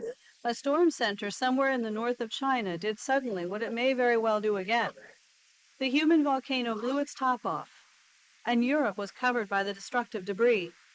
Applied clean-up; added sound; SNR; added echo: neural mask model Resemble Enhance denoiser.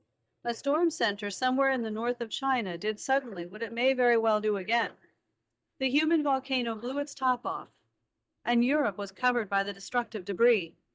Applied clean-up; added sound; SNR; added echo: neural mask model DeepFilterNet 3.